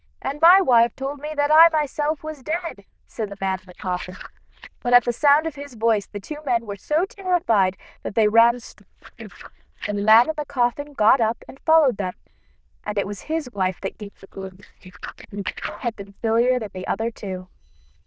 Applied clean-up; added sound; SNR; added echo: neural diffusion model UNIVERSE++.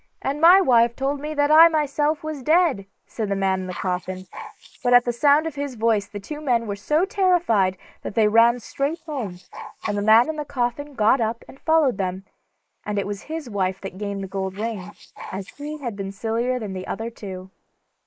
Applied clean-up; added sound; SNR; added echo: neural mask model Resemble Enhance denoiser.